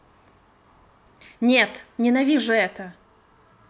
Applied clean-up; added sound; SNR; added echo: none; none; none; none.